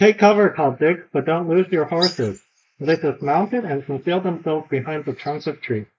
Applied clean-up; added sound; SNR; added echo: neural mask model Resemble Enhance denoiser.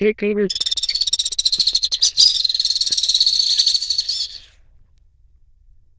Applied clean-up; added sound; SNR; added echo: neural diffusion model UNIVERSE++.